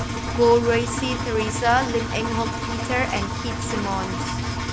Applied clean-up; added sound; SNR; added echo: none; Engine; 3 dB; none.